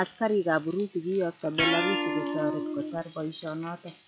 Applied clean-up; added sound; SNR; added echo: classical method log-MMSE.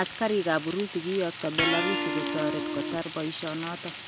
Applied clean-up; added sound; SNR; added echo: none; Electric guitar + Frying (food); 3 dB; none.